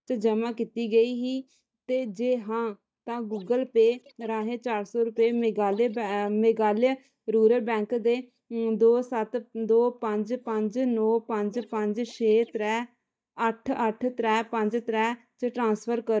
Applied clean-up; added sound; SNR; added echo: neural mask model DeepFilterNet 3.